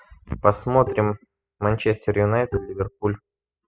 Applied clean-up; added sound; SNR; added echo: classical method spectral subtraction.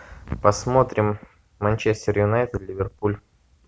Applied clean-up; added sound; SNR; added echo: none; none; none; none.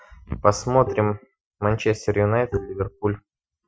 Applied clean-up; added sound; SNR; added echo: classical method Wiener filter.